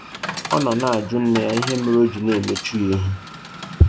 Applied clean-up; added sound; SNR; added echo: none; Coin (dropping) / Chatter; 12 dB; none.